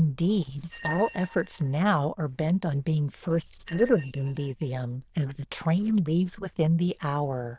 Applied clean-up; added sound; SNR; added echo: neural diffusion model UNIVERSE++.